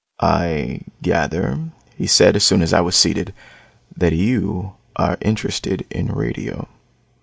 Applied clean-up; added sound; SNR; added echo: none; none; none; none.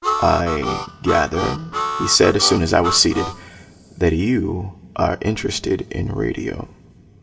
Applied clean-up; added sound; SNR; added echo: none; Harmonica; 5 dB; reverberation time 0.6 s.